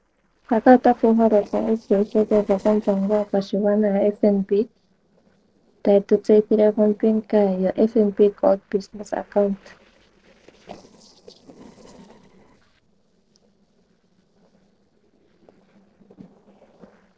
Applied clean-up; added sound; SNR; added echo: neural separator model SepFormer DNS4.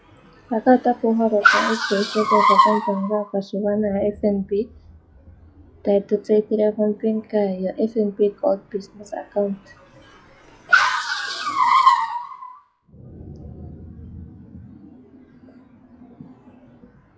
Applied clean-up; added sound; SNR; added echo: classical method log-MMSE.